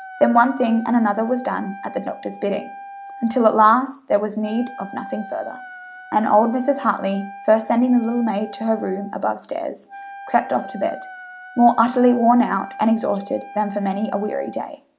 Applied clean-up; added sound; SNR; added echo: none; Wind instrument, woodwind instrument; 16 dB; none.